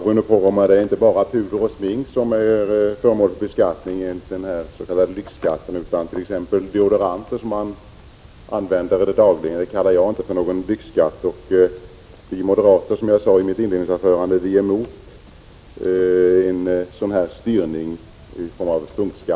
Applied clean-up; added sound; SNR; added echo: none; none; none; none.